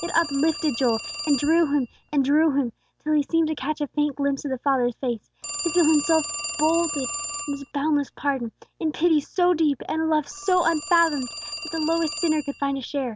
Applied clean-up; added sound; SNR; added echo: none; Telephone; 11 dB; none.